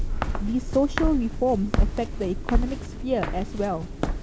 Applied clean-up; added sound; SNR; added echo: none; Walk, footsteps; 0 dB; none.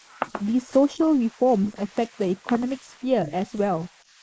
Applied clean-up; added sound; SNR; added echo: neural mask model Resemble Enhance denoiser.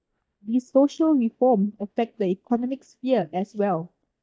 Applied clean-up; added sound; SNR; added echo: neural mask model DeepFilterNet 3.